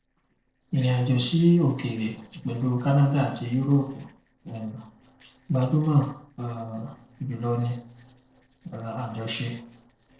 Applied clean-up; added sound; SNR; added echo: neural separator model SepFormer DNS4.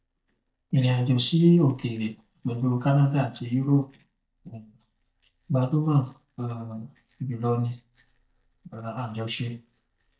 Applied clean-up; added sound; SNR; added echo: neural mask model DeepFilterNet 3.